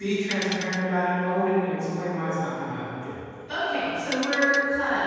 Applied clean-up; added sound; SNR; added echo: none; Tools; 10 dB; reverberation time 2.1 s.